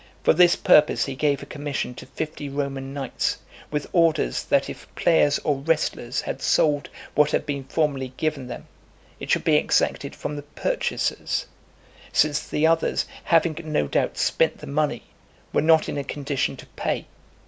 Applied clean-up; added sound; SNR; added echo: none; none; none; none.